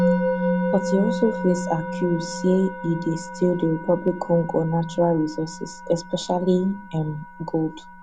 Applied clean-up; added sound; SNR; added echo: none; Musical instrument; 5 dB; none.